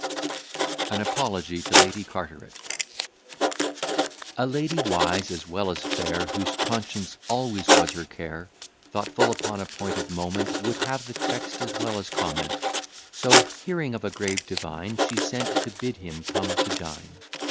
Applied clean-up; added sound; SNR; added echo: none; Writing; -4 dB; none.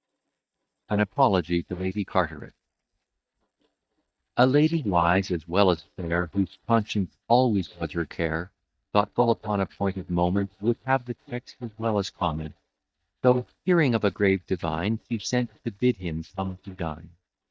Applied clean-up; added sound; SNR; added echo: neural mask model DeepFilterNet 3.